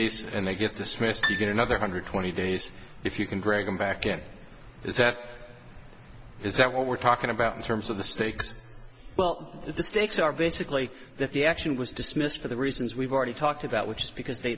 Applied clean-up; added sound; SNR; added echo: none; Piano; 7 dB; none.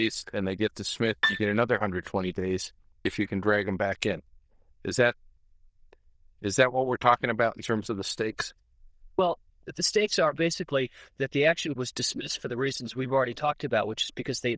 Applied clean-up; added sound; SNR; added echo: neural diffusion model UNIVERSE++.